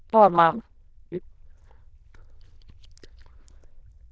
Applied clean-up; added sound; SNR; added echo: neural diffusion model UNIVERSE++.